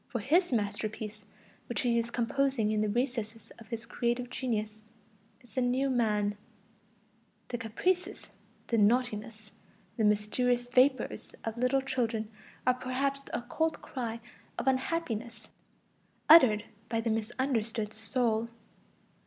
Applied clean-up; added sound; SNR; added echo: none; none; none; none.